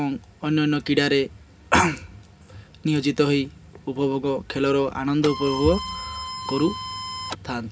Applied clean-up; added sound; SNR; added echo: none; Printer; 8 dB; reverberation time 0.3 s.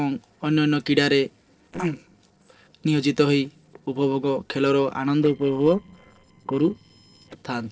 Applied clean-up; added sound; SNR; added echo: neural separator model SepFormer DNS4.